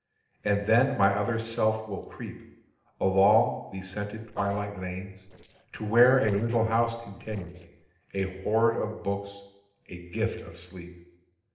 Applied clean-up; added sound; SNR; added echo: neural separator model SepFormer DNS4.